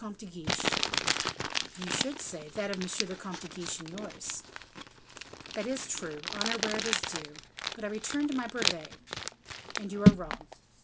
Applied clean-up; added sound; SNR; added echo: none; Crumpling, crinkling; -4 dB; none.